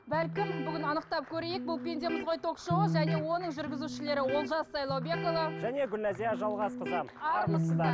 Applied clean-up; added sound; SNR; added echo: none; Electric guitar; 3 dB; none.